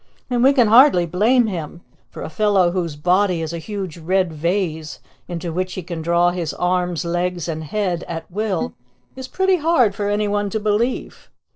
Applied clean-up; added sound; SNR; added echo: neural separator model SepFormer DNS4.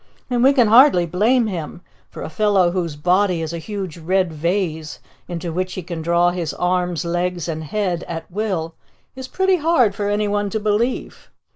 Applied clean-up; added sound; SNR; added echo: none; none; none; none.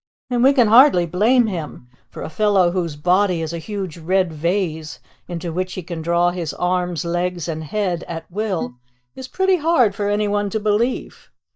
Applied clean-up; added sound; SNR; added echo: neural mask model DeepFilterNet 3.